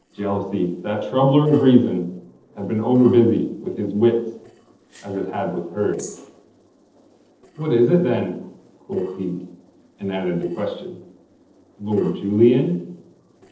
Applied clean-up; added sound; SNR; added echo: neural separator model SepFormer DNS4.